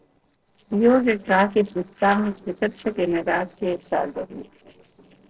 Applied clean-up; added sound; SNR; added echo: neural separator model SepFormer DNS4.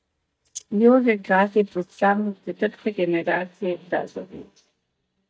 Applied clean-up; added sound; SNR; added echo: neural mask model DeepFilterNet 3.